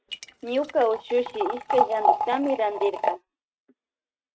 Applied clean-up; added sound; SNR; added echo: neural mask model RNNoise.